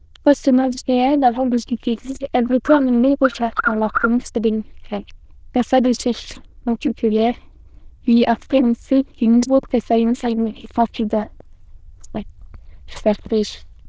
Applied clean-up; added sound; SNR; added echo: neural diffusion model UNIVERSE++.